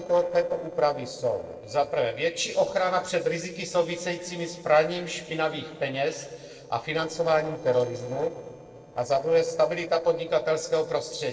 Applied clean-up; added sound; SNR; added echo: neural separator model SepFormer DNS4.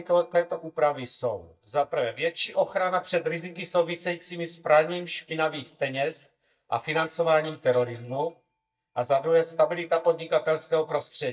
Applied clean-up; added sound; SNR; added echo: neural mask model DeepFilterNet 3.